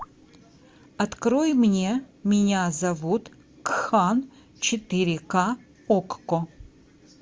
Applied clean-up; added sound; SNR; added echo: none; none; none; none.